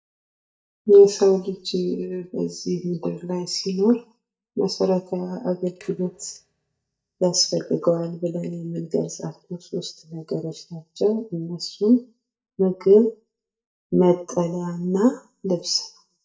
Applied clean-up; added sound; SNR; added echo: neural mask model DeepFilterNet 3.